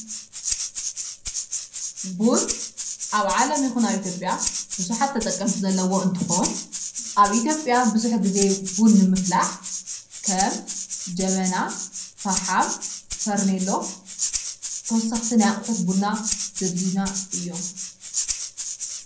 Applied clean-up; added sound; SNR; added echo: none; Rattle (instrument); 6 dB; reverberation time 0.5 s.